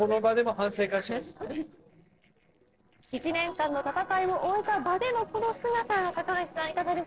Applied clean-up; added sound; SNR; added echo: neural separator model SepFormer DNS4.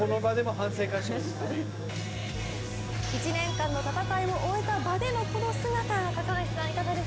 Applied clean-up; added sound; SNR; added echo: none; Tools; 3 dB; none.